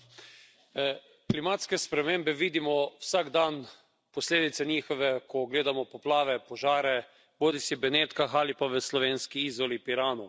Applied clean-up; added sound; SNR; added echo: none; none; none; none.